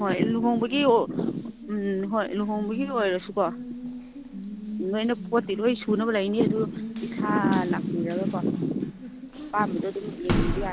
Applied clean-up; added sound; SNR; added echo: none; Water tap, faucet; 9 dB; none.